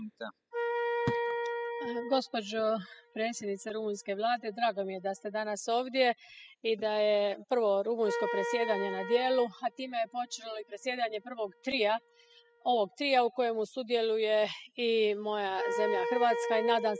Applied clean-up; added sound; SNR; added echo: classical method spectral subtraction.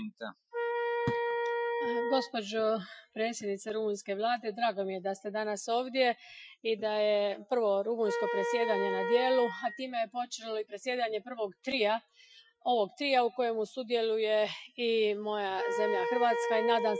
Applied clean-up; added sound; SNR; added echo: classical method Wiener filter.